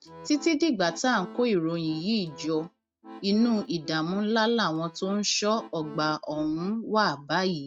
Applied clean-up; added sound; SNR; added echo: neural mask model RNNoise.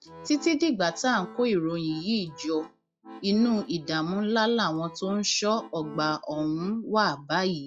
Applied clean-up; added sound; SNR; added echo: classical method log-MMSE.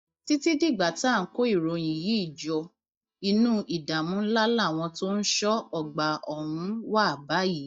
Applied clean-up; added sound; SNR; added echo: neural mask model DeepFilterNet 3.